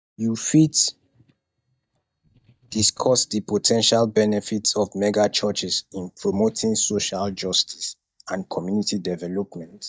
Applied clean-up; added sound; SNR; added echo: neural mask model DeepFilterNet 3.